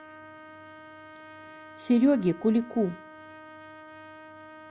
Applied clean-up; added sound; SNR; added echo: none; Trumpet; 17 dB; none.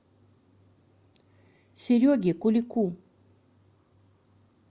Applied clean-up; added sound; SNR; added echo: none; none; none; none.